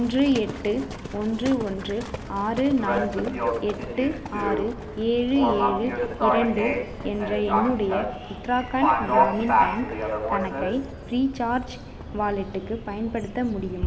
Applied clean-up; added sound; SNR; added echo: none; Livestock, farm animals, working animals; 2 dB; none.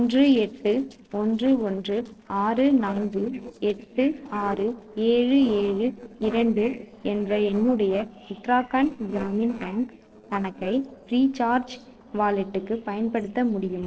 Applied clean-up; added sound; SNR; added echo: neural separator model SepFormer DNS4.